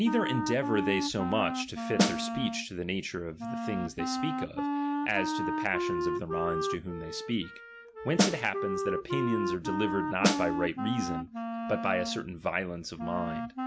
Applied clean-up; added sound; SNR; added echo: none; Snare drum + Wind instrument, woodwind instrument; 0 dB; none.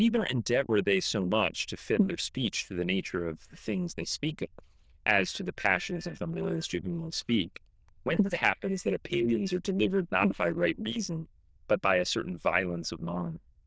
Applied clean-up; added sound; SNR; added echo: neural diffusion model UNIVERSE++.